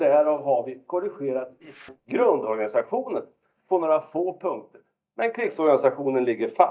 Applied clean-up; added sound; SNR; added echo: neural mask model DeepFilterNet 3.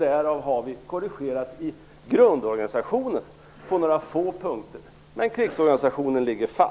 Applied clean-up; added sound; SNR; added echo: none; none; none; none.